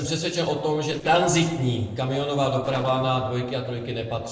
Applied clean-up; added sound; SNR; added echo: neural separator model SepFormer DNS4.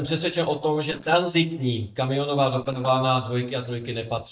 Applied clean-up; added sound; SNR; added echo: neural mask model DeepFilterNet 3.